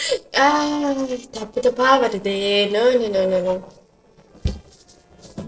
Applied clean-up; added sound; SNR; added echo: neural separator model SepFormer DNS4.